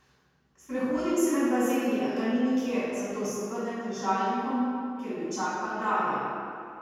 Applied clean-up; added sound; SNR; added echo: none; none; none; reverberation time 2.1 s.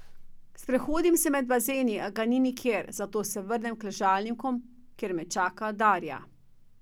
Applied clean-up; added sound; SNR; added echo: none; none; none; none.